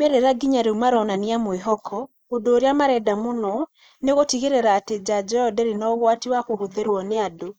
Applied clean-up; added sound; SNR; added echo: neural mask model Resemble Enhance denoiser.